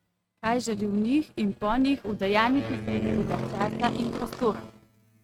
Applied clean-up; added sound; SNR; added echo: neural mask model RNNoise.